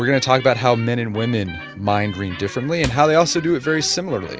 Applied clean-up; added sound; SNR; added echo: none; Cupboard open or close / Drawer open or close; 14 dB; none.